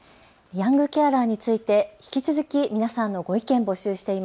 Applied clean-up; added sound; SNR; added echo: none; none; none; none.